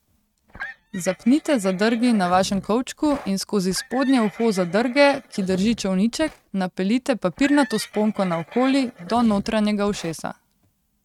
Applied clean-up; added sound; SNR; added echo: neural mask model RNNoise.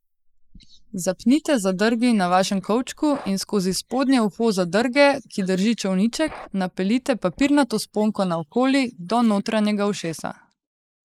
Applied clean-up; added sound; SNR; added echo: neural mask model Resemble Enhance denoiser.